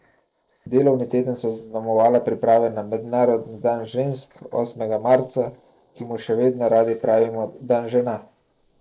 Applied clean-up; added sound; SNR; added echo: neural mask model Resemble Enhance denoiser.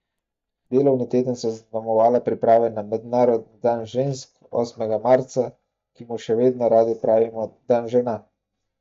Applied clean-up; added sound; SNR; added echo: neural mask model DeepFilterNet 3.